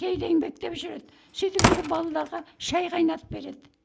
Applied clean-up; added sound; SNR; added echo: none; Slam; 1 dB; none.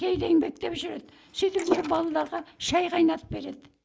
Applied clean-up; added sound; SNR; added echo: neural mask model Resemble Enhance denoiser.